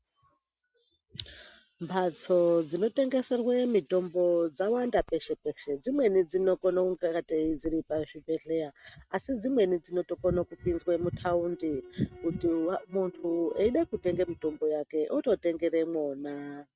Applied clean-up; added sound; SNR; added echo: neural mask model RNNoise.